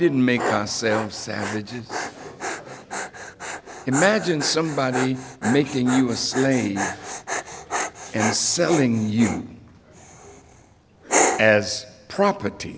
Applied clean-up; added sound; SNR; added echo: none; Dog; 6 dB; none.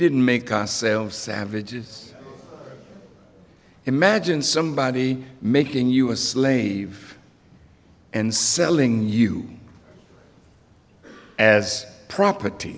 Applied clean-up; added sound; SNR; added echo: none; none; none; none.